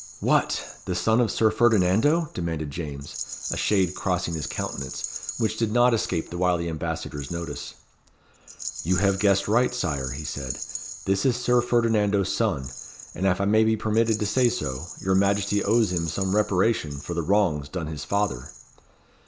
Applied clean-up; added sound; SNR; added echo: none; Rattle; 13 dB; none.